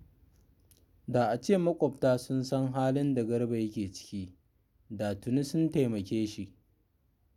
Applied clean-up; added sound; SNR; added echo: none; none; none; none.